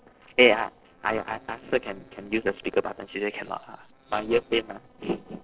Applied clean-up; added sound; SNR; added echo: neural separator model SepFormer DNS4.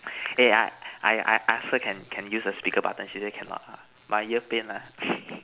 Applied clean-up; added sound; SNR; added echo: none; none; none; none.